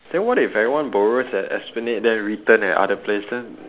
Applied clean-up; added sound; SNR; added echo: none; none; none; none.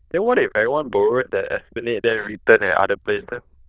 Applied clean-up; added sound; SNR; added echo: neural diffusion model UNIVERSE++.